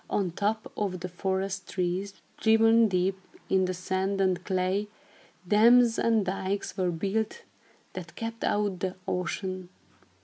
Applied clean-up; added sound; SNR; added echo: none; none; none; none.